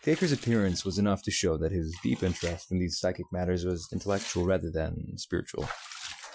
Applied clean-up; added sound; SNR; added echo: classical method Wiener filter.